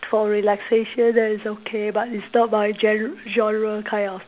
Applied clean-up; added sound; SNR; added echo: none; none; none; none.